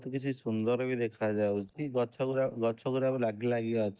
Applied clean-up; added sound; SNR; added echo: neural mask model DeepFilterNet 3.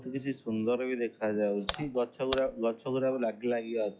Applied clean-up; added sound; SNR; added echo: classical method log-MMSE.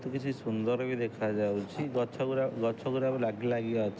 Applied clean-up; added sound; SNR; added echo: none; none; none; none.